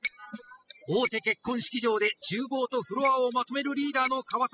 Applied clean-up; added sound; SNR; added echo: classical method spectral subtraction.